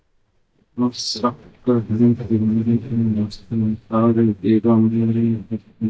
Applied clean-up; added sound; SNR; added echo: neural mask model DeepFilterNet 3.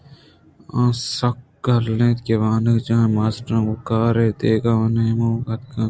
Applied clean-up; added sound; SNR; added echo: none; none; none; none.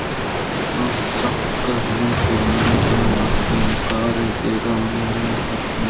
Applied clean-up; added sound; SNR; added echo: none; Waves, surf; -3 dB; reverberation time 0.3 s.